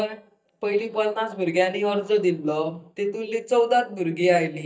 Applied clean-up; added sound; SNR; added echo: neural mask model DeepFilterNet 3.